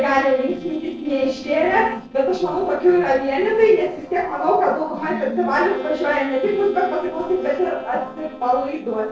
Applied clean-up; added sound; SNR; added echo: neural separator model SepFormer DNS4.